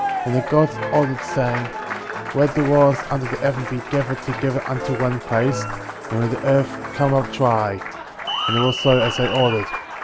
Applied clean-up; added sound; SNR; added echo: none; Applause; 7 dB; none.